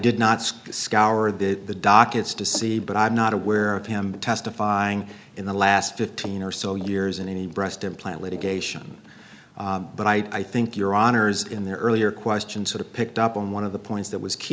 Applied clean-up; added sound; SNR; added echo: none; none; none; none.